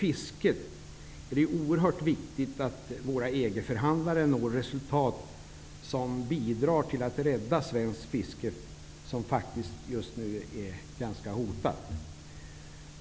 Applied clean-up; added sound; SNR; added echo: none; none; none; none.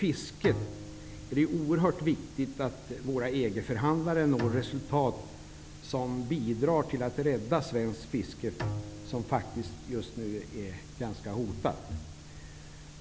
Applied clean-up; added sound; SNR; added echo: none; Bowed string instrument; 12 dB; none.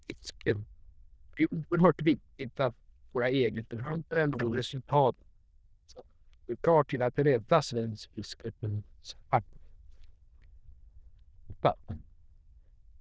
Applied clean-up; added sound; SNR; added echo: neural diffusion model UNIVERSE++.